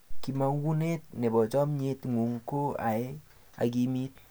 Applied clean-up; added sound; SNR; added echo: none; none; none; none.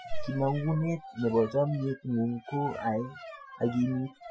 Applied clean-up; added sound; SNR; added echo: classical method Wiener filter.